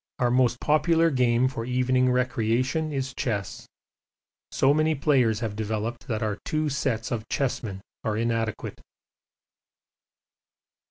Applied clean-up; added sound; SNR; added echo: none; none; none; none.